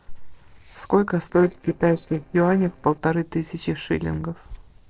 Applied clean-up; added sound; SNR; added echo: neural separator model SepFormer DNS4.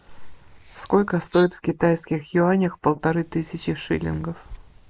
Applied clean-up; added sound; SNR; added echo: neural mask model Resemble Enhance denoiser.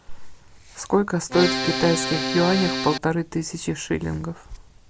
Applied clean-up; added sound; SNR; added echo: none; Accordion; 1 dB; none.